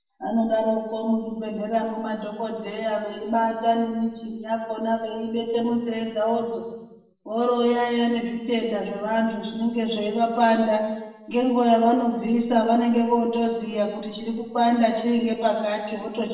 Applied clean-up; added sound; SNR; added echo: none; none; none; reverberation time 1.1 s.